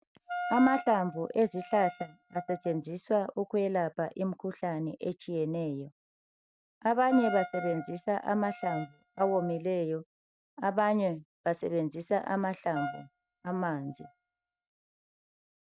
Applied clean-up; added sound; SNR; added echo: neural mask model RNNoise.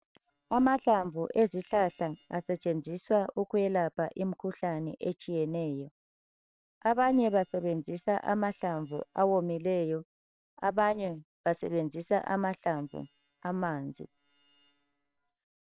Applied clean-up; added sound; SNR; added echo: neural separator model SepFormer WHAM!.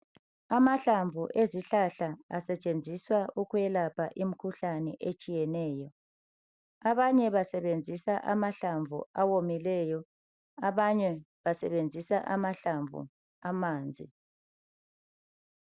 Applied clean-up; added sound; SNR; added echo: none; none; none; none.